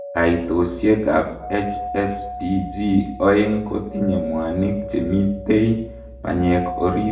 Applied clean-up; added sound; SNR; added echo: none; Doorbell; 11 dB; reverberation time 0.7 s.